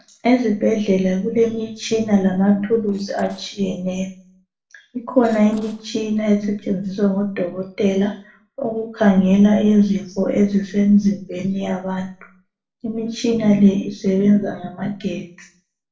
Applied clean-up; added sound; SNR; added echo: neural separator model SepFormer DNS4.